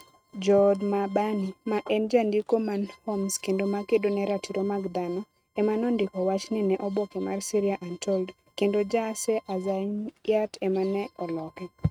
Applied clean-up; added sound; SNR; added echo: neural mask model RNNoise.